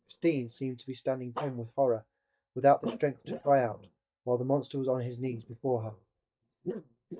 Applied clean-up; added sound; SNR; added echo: neural mask model DeepFilterNet 3.